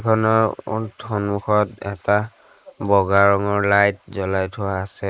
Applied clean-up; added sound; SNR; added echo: neural mask model Resemble Enhance denoiser.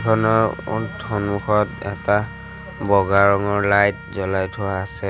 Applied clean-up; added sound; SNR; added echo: none; Trumpet; 18 dB; none.